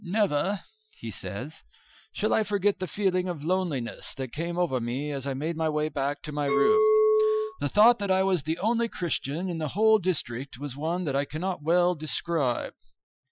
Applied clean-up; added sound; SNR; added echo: classical method Wiener filter.